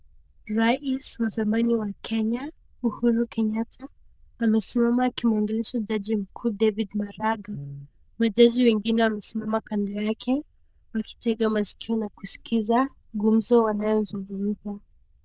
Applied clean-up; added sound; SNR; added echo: neural diffusion model UNIVERSE++.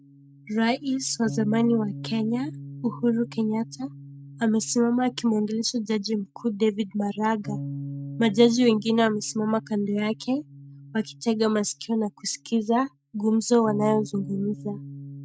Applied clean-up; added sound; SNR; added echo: neural mask model RNNoise.